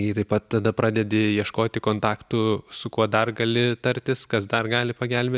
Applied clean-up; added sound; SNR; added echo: none; none; none; none.